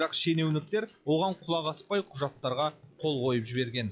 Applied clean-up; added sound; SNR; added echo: classical method log-MMSE.